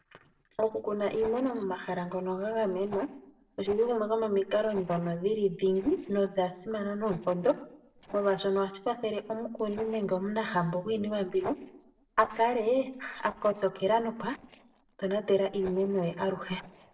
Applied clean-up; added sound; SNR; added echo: neural separator model SepFormer DNS4.